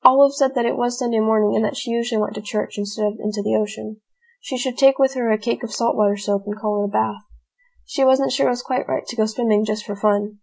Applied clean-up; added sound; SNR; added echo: none; none; none; none.